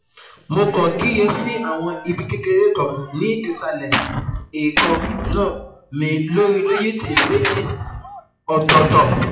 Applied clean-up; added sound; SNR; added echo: classical method WPE with log-MMSE.